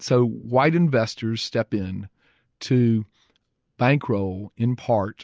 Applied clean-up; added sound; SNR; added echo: none; none; none; none.